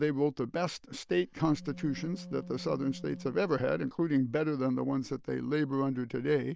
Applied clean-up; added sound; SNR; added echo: none; Wind instrument, woodwind instrument; 16 dB; none.